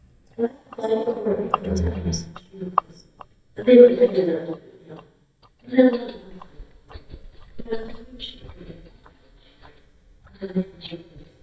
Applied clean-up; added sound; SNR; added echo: neural mask model DeepFilterNet 3.